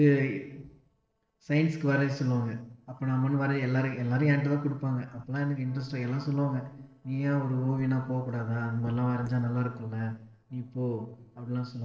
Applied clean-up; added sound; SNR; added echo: neural separator model SepFormer DNS4.